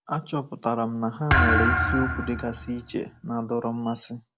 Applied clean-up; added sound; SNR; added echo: none; Thump, thud; -2 dB; none.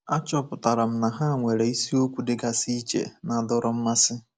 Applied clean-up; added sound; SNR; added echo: none; none; none; none.